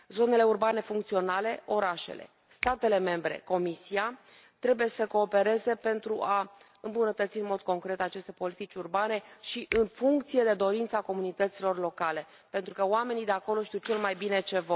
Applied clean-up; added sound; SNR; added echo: none; Finger snapping; 15 dB; none.